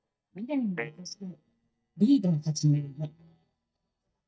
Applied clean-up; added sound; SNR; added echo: neural mask model DeepFilterNet 3.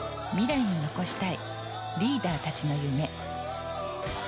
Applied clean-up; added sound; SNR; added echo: none; none; none; none.